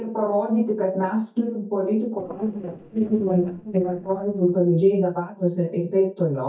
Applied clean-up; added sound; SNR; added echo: neural mask model DeepFilterNet 3.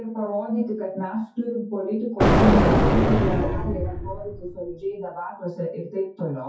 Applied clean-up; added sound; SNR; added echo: classical method WPE with log-MMSE.